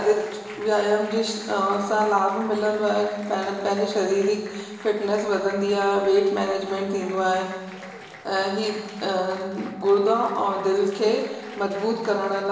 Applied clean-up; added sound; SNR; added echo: none; Applause; 20 dB; reverberation time 1.3 s.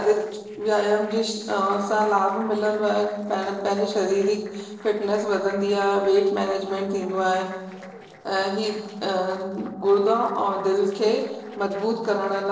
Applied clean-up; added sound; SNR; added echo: neural separator model SepFormer DNS4.